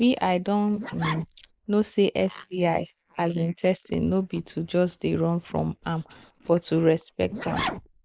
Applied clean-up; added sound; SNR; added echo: neural mask model Resemble Enhance denoiser.